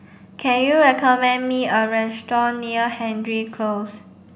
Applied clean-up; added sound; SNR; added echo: none; none; none; none.